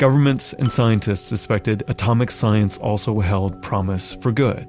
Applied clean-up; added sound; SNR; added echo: none; none; none; none.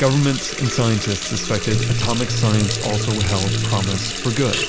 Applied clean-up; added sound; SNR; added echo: none; Water tap, faucet + Bass guitar; 2 dB; none.